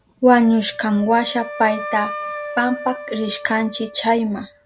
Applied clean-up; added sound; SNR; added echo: none; Wind instrument, woodwind instrument; 13 dB; none.